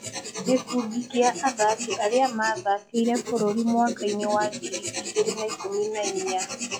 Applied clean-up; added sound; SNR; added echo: classical method log-MMSE.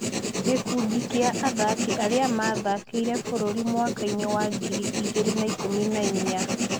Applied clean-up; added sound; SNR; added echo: none; Writing; 2 dB; none.